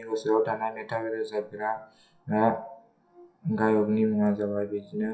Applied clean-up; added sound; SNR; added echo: classical method WPE with log-MMSE.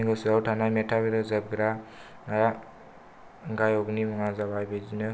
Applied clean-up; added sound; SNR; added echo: none; none; none; none.